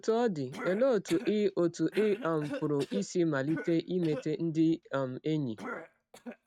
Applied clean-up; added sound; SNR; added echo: neural mask model RNNoise.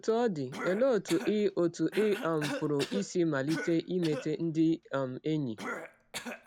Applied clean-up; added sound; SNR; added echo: none; Cough; 12 dB; none.